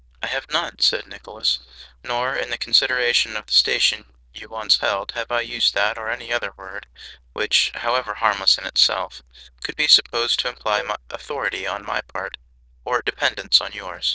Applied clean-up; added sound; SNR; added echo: neural diffusion model UNIVERSE++.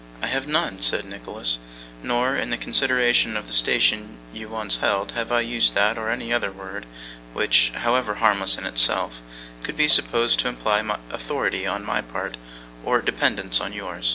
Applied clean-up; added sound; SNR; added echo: none; none; none; none.